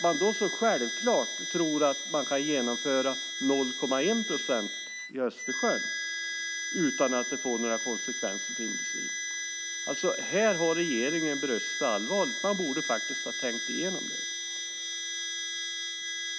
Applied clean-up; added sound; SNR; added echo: none; Harmonica; 3 dB; none.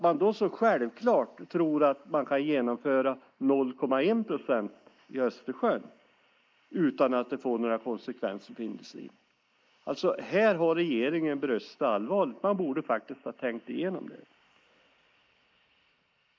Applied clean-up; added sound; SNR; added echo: neural mask model Resemble Enhance denoiser.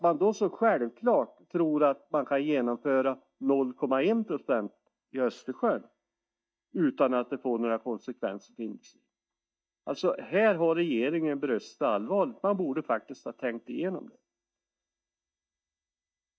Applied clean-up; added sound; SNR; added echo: neural mask model DeepFilterNet 3.